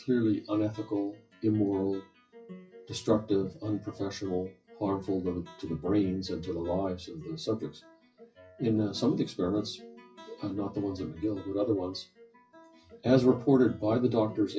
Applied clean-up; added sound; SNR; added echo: classical method WPE with log-MMSE.